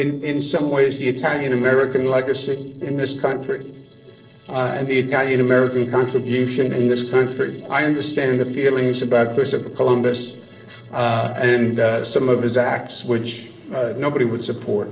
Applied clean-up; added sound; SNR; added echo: neural separator model SepFormer DNS4.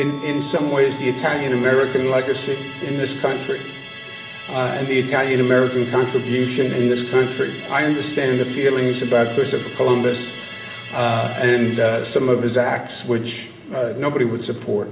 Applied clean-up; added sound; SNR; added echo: none; Musical instrument; 15 dB; reverberation time 1.4 s.